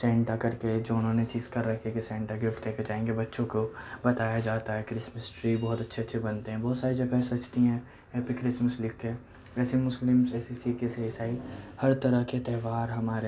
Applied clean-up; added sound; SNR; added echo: none; none; none; none.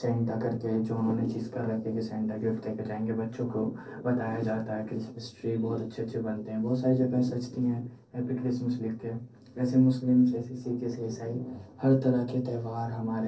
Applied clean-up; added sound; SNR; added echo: neural separator model SepFormer DNS4.